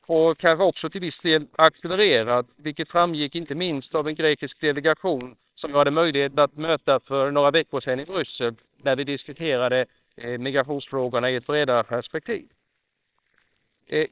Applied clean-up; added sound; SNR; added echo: neural separator model SepFormer WHAMR!.